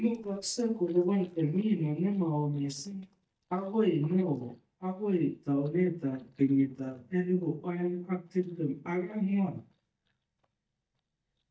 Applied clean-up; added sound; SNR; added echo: neural mask model DeepFilterNet 3.